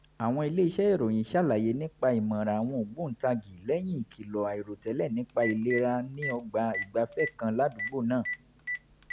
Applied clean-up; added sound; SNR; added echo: none; Telephone; 13 dB; none.